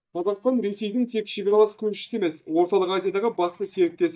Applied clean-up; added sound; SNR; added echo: neural mask model DeepFilterNet 3.